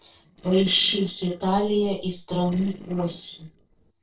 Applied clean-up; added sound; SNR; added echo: neural separator model SepFormer DNS4.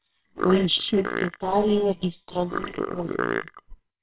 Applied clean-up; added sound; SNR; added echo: neural separator model SepFormer WHAMR!.